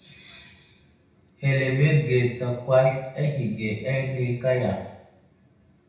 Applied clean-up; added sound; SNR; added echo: none; Chime; 16 dB; reverberation time 0.9 s.